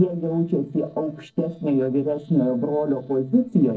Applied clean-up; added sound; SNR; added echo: neural separator model SepFormer DNS4.